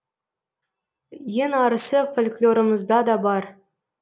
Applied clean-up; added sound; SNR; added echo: none; none; none; none.